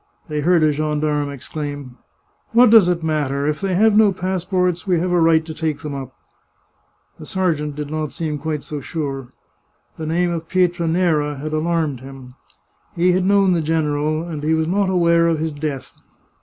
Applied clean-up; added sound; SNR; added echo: none; none; none; none.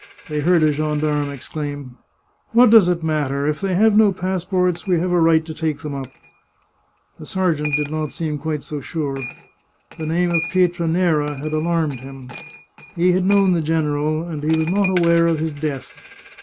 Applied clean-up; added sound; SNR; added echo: none; Coin (dropping); 11 dB; none.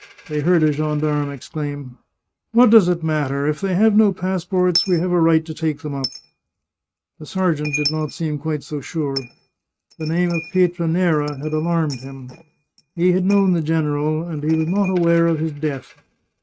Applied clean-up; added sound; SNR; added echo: neural mask model RNNoise.